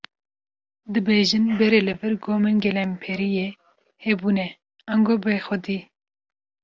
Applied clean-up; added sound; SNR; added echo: none; none; none; none.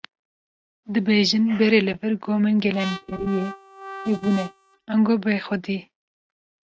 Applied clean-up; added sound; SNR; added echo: neural mask model RNNoise.